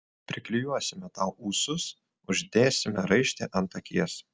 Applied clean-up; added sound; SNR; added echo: none; none; none; none.